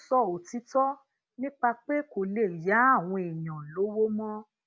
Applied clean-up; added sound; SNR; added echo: none; none; none; none.